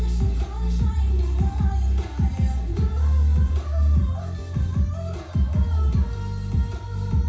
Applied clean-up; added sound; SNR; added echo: none; none; none; reverberation time 0.6 s.